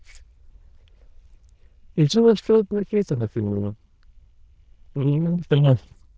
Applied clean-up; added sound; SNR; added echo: neural diffusion model UNIVERSE++.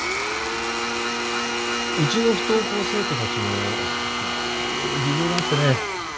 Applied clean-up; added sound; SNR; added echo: none; Domestic sounds, home sounds; -1 dB; none.